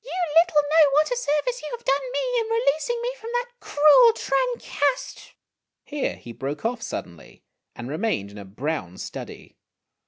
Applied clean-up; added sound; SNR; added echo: none; none; none; none.